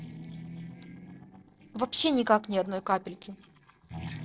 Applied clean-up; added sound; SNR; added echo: neural separator model SepFormer DNS4.